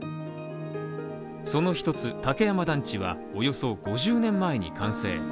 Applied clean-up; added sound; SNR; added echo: none; none; none; none.